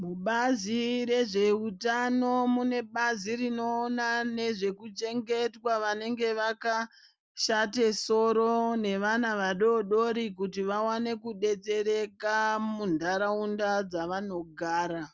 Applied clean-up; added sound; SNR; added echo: none; none; none; none.